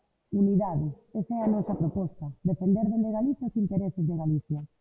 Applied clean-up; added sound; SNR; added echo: none; none; none; none.